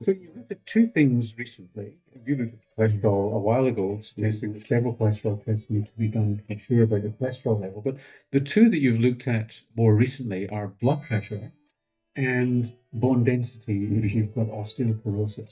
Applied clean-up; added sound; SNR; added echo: neural mask model DeepFilterNet 3.